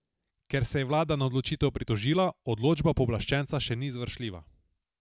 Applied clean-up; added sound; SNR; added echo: none; none; none; none.